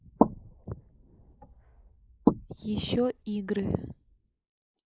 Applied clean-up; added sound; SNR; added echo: neural mask model Resemble Enhance denoiser.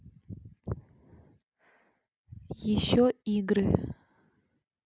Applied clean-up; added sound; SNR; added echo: none; none; none; none.